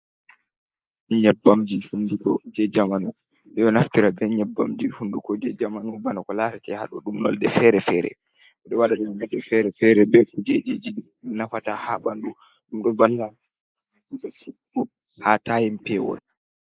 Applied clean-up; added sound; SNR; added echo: neural mask model Resemble Enhance denoiser.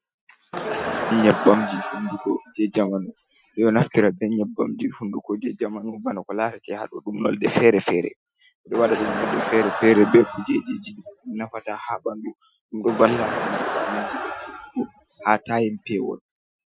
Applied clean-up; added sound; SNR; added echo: classical method Wiener filter.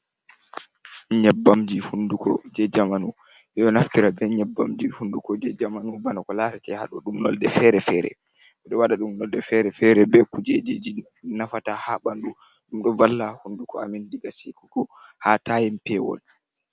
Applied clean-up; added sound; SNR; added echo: none; none; none; none.